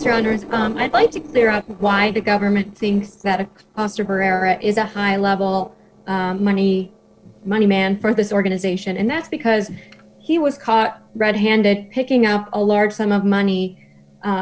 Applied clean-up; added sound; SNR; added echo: neural separator model SepFormer DNS4.